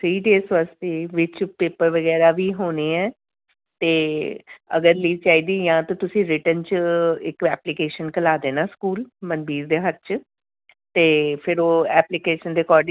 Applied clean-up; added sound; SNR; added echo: none; none; none; none.